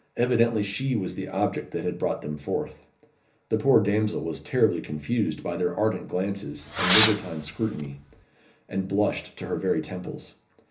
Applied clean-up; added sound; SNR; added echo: none; Fireworks; 2 dB; reverberation time 0.3 s.